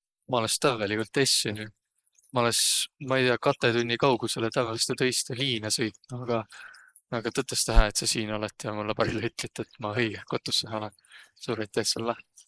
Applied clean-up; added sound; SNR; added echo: neural mask model Resemble Enhance denoiser.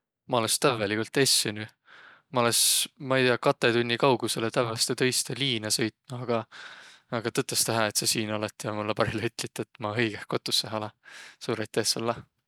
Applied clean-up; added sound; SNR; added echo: none; none; none; none.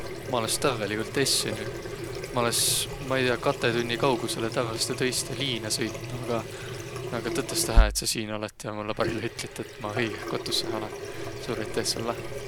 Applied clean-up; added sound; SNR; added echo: none; Sink (filling or washing) / Water tap, faucet; 3 dB; none.